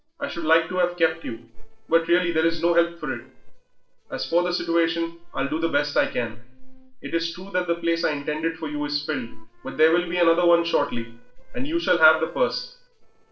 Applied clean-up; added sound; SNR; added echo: neural separator model SepFormer DNS4.